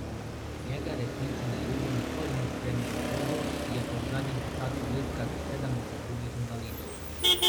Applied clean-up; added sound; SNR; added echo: none; Motor vehicle (road); -4 dB; none.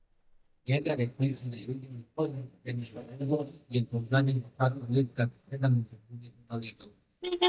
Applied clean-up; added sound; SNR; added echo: neural mask model DeepFilterNet 3.